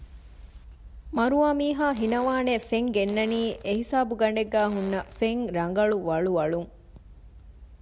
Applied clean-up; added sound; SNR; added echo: none; Fart; 20 dB; none.